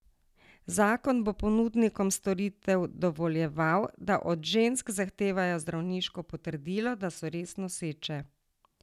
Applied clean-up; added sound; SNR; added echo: none; none; none; none.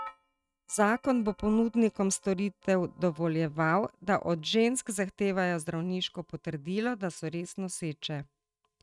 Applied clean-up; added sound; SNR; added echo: neural mask model RNNoise.